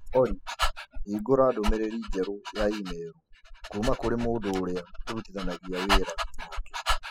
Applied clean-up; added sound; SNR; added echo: classical method spectral subtraction.